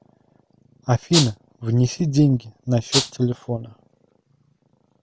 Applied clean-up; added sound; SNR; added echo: none; Rattle (instrument); 0 dB; none.